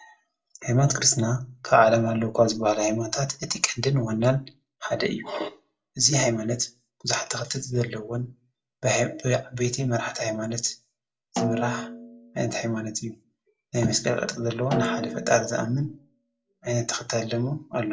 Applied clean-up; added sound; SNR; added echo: none; Snare drum; 8 dB; reverberation time 0.2 s.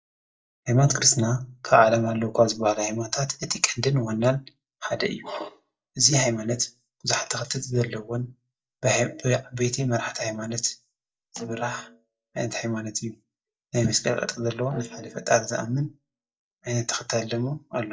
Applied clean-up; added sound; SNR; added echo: neural mask model DeepFilterNet 3.